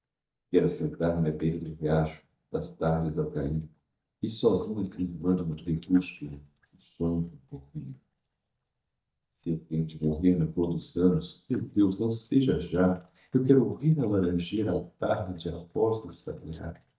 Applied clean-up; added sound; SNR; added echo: neural mask model DeepFilterNet 3.